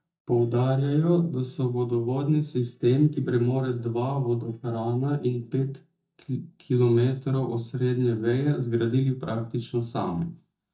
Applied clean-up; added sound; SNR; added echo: neural mask model DeepFilterNet 3.